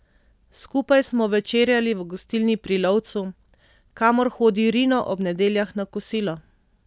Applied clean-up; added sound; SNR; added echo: none; none; none; none.